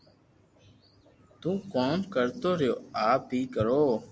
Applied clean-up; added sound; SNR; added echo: none; none; none; none.